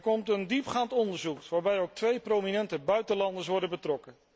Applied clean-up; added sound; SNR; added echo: none; none; none; none.